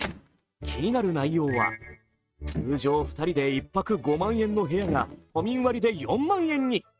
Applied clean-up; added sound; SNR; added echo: neural mask model RNNoise.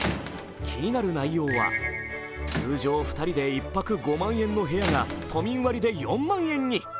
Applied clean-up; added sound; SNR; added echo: none; Squeak / Rattle / Slam; 11 dB; none.